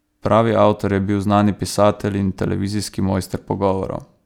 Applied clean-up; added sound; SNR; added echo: none; none; none; none.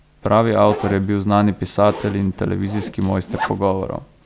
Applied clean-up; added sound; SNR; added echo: none; Zipper (clothing); 14 dB; none.